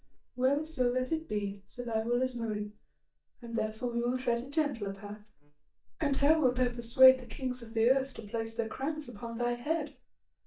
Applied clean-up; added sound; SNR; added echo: neural mask model DeepFilterNet 3.